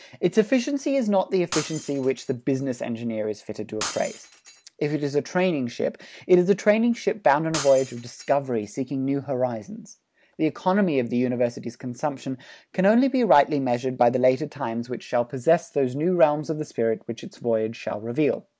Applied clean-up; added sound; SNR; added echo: none; Shatter; 14 dB; none.